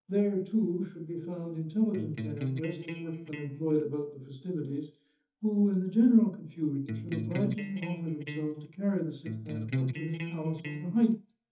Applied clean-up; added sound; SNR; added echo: neural mask model DeepFilterNet 3.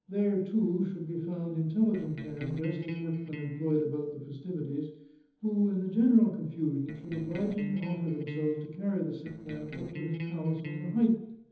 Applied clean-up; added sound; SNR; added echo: neural separator model SepFormer DNS4.